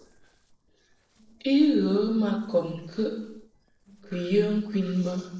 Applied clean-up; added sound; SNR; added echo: neural separator model SepFormer DNS4.